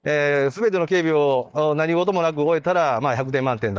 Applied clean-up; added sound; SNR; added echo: neural mask model DeepFilterNet 3.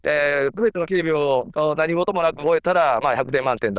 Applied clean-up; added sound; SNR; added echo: neural diffusion model UNIVERSE++.